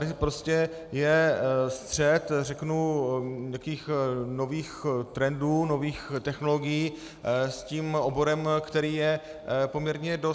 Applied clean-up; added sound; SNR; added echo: none; none; none; none.